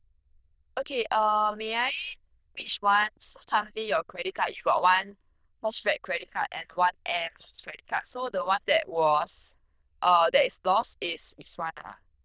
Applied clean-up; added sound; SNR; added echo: neural diffusion model UNIVERSE++.